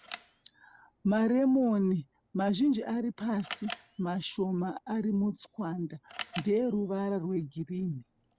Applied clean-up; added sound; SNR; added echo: none; Camera; 17 dB; none.